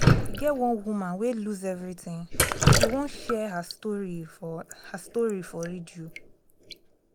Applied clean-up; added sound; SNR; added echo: none; Drip; -3 dB; none.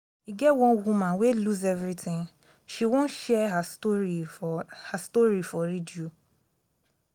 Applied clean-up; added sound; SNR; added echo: none; none; none; none.